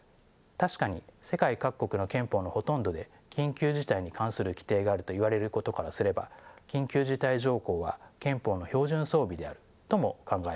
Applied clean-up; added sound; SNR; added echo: none; none; none; none.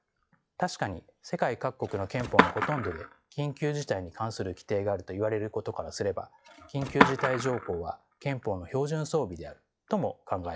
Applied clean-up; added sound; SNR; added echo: classical method log-MMSE.